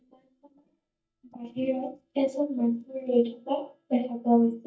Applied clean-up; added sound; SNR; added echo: neural mask model DeepFilterNet 3.